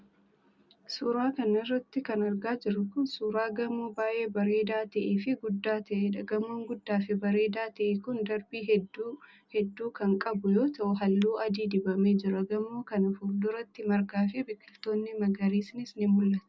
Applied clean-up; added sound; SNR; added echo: none; none; none; none.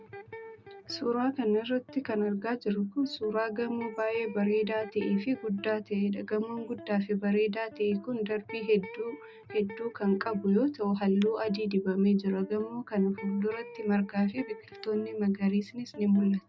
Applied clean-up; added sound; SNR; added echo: none; Electric guitar; 18 dB; none.